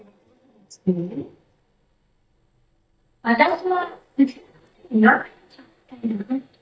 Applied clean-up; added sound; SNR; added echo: neural mask model DeepFilterNet 3.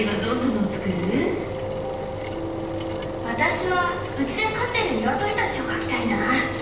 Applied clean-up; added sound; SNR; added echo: none; Engine; 7 dB; reverberation time 0.9 s.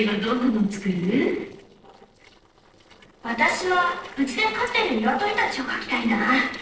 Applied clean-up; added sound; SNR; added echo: neural separator model SepFormer DNS4.